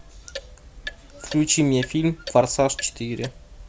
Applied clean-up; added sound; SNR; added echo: none; Clock; 15 dB; none.